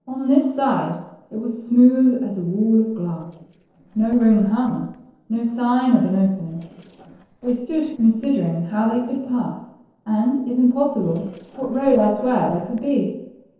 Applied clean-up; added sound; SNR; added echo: neural separator model SepFormer DNS4.